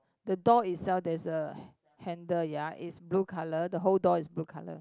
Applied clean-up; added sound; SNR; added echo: none; none; none; none.